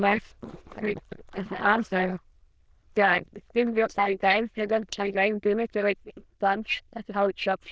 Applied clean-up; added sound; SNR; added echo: neural diffusion model UNIVERSE++.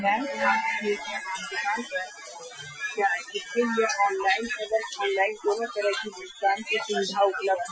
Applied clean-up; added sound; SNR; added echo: classical method Wiener filter.